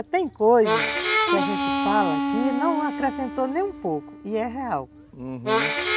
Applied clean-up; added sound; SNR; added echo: none; Harmonica; 1 dB; none.